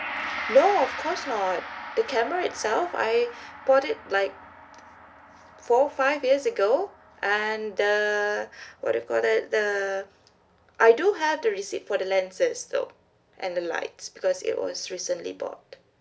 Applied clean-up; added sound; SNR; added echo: none; Gong; 15 dB; none.